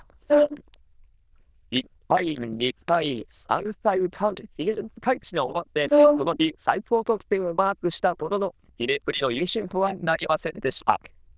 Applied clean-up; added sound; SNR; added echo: neural diffusion model UNIVERSE++.